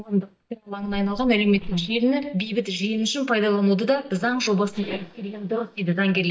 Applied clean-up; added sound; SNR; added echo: neural mask model DeepFilterNet 3.